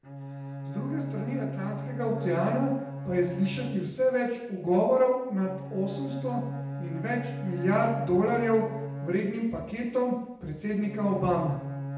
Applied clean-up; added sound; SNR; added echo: none; Bowed string instrument; 8 dB; reverberation time 0.8 s.